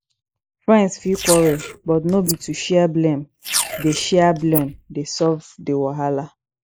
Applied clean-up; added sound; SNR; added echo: neural mask model Resemble Enhance denoiser.